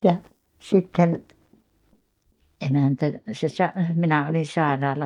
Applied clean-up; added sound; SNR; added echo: neural mask model DeepFilterNet 3.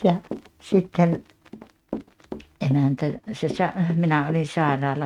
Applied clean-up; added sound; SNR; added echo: neural mask model RNNoise.